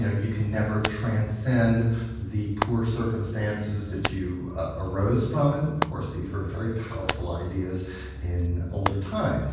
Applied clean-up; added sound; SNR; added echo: none; Hands; 11 dB; reverberation time 1.2 s.